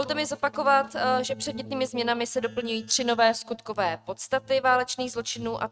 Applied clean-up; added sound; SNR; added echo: neural mask model RNNoise.